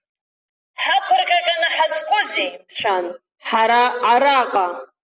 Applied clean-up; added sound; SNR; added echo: none; none; none; none.